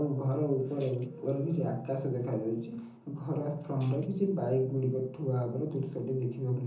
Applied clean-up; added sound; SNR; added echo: none; Tambourine; 17 dB; reverberation time 0.6 s.